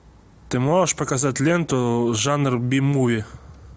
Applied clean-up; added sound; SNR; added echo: none; none; none; none.